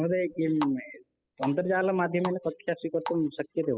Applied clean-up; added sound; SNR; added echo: classical method spectral subtraction.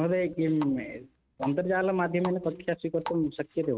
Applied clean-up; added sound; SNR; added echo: neural mask model RNNoise.